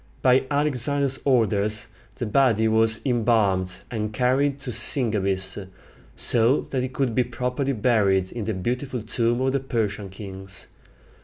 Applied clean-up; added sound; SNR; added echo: none; none; none; none.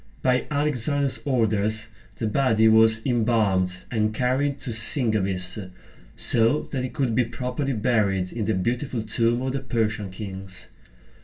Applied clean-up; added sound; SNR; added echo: none; none; none; reverberation time 0.1 s.